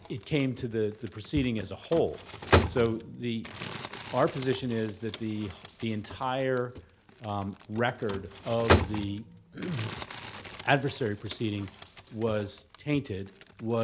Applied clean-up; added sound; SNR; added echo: none; Crumpling, crinkling; 4 dB; none.